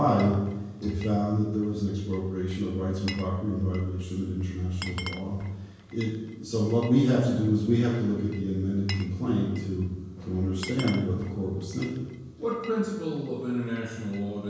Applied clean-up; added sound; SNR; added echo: none; Glass; 19 dB; reverberation time 1.0 s.